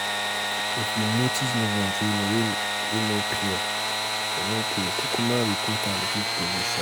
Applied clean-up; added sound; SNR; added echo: none; Sawing / Engine; -3 dB; none.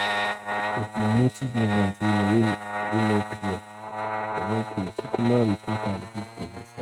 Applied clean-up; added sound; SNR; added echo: neural mask model RNNoise.